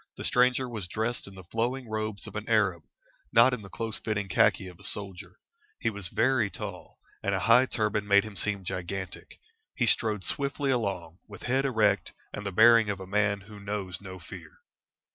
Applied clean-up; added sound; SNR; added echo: none; none; none; none.